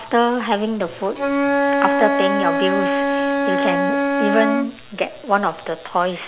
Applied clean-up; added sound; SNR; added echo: none; Wind instrument, woodwind instrument; -1 dB; none.